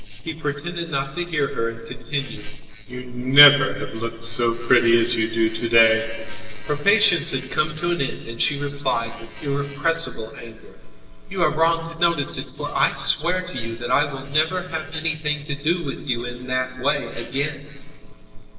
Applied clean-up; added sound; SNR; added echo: neural separator model SepFormer DNS4.